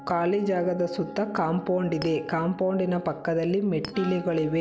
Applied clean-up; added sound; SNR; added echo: none; Chink, clink + Wind instrument, woodwind instrument; 16 dB; none.